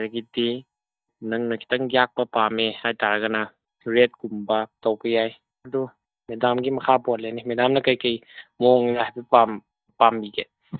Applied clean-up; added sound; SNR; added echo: neural mask model DeepFilterNet 3.